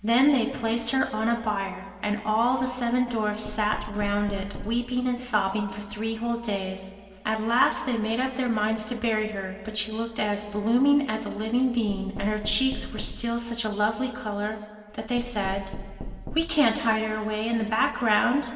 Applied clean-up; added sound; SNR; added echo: none; Knock; 12 dB; reverberation time 2.2 s.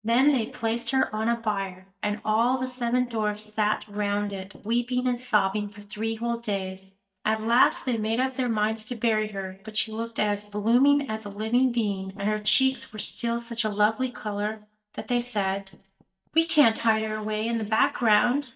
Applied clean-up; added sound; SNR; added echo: neural mask model DeepFilterNet 3.